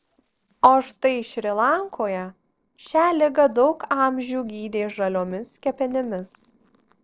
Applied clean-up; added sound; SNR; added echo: neural separator model SepFormer DNS4.